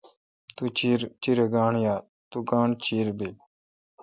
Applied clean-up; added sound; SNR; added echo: none; none; none; none.